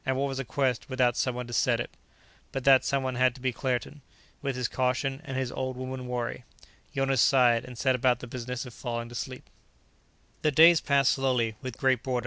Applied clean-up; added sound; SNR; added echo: none; none; none; none.